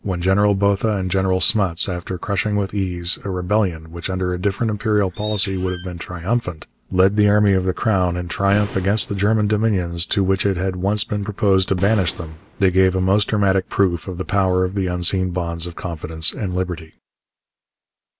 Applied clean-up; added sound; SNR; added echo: none; Bird + Boom; 16 dB; none.